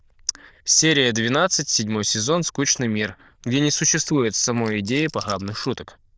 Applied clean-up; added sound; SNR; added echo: neural diffusion model UNIVERSE++.